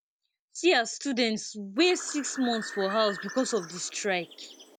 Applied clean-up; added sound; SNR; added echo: none; Bird; 13 dB; none.